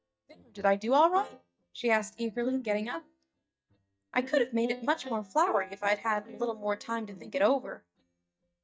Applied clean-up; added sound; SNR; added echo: neural mask model DeepFilterNet 3.